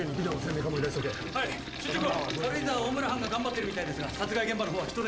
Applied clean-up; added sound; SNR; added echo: none; Toilet flush; 10 dB; none.